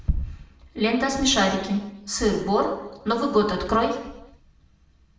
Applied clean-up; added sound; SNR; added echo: none; none; none; reverberation time 0.7 s.